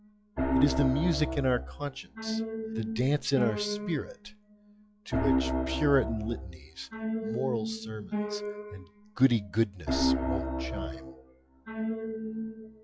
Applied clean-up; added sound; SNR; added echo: classical method log-MMSE.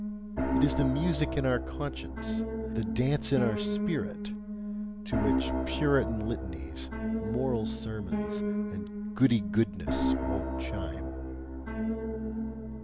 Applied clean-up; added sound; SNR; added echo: none; Piano; 0 dB; none.